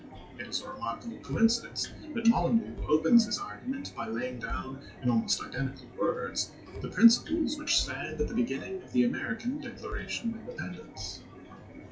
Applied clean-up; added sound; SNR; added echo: classical method WPE with log-MMSE.